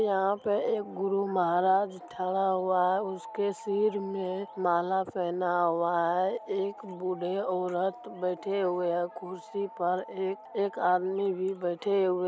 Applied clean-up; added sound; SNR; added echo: none; none; none; none.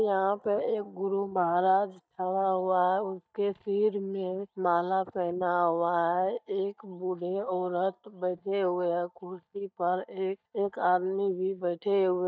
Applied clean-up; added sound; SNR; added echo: neural mask model DeepFilterNet 3.